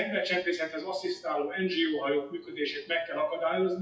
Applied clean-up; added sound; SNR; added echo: classical method WPE with log-MMSE.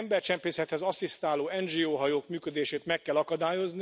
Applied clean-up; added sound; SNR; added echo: none; none; none; none.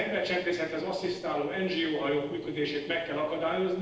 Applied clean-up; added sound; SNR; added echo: neural separator model SepFormer DNS4.